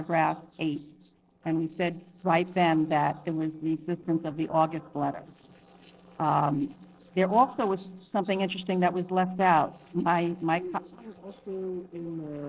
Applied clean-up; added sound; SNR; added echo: neural separator model SepFormer DNS4.